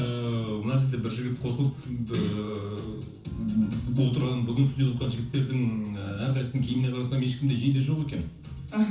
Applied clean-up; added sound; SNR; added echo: none; none; none; reverberation time 0.9 s.